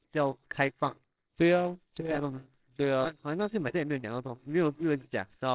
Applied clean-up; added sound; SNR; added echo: neural separator model SepFormer WHAMR!.